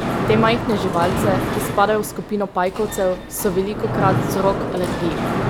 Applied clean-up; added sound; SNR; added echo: none; Mechanisms; 2 dB; none.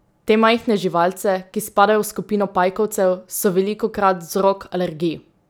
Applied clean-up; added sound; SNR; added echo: none; none; none; none.